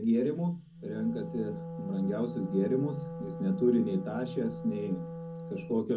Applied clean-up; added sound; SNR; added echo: none; Wind instrument, woodwind instrument; 9 dB; reverberation time 0.4 s.